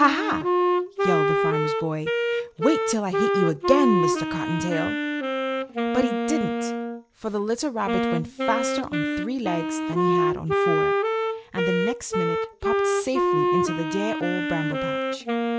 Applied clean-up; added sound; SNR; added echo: none; Wind instrument, woodwind instrument; -3 dB; none.